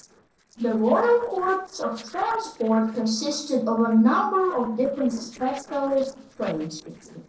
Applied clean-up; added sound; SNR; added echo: neural separator model SepFormer DNS4.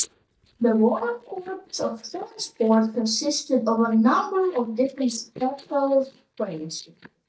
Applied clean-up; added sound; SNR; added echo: neural mask model DeepFilterNet 3.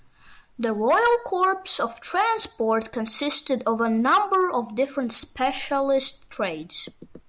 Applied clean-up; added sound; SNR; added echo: none; none; none; none.